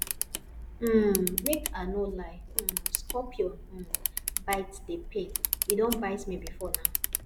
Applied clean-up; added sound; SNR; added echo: none; Camera; 2 dB; none.